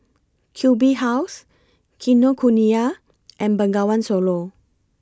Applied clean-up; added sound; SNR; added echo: none; none; none; none.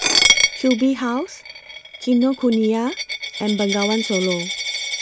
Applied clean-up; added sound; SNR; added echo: none; Coin (dropping); 2 dB; none.